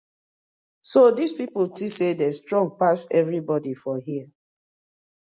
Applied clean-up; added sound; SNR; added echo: none; none; none; none.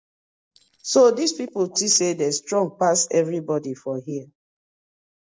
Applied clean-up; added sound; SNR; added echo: neural separator model SepFormer DNS4.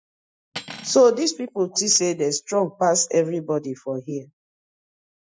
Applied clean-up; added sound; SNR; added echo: classical method Wiener filter.